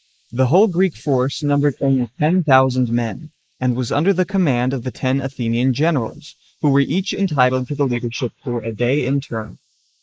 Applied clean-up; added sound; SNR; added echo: neural mask model Resemble Enhance denoiser.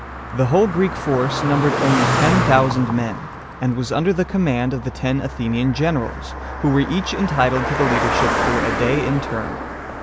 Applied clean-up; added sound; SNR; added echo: none; Car passing by; 4 dB; none.